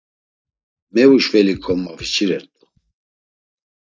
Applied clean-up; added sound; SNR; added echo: neural mask model DeepFilterNet 3.